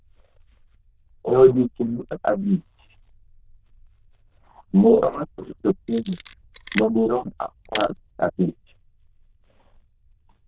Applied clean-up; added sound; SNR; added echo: neural diffusion model UNIVERSE++.